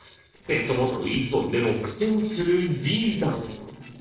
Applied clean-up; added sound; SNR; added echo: neural separator model SepFormer DNS4.